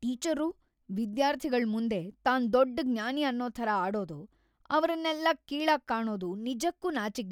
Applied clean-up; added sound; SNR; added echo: none; none; none; none.